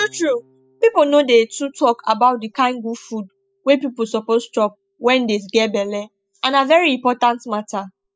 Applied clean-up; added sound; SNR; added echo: classical method spectral subtraction.